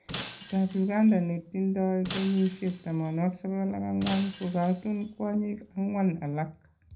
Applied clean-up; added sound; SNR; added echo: none; Shatter; 13 dB; reverberation time 0.5 s.